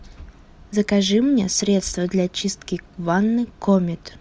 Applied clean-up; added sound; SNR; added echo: none; none; none; none.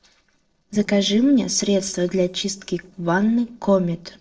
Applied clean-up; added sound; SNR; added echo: neural separator model SepFormer DNS4.